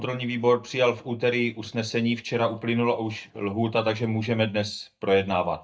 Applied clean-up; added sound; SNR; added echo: neural mask model DeepFilterNet 3.